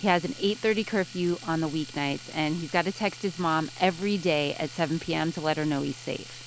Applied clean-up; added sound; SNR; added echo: none; Domestic sounds, home sounds; 17 dB; none.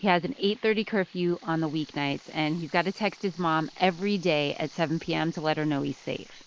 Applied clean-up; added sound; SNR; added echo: neural mask model Resemble Enhance denoiser.